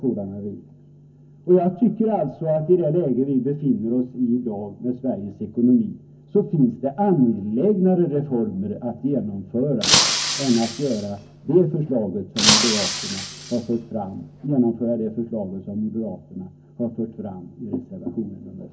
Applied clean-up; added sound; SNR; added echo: none; Shatter; 1 dB; reverberation time 0.3 s.